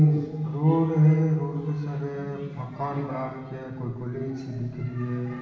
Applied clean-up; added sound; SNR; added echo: none; none; none; reverberation time 1.3 s.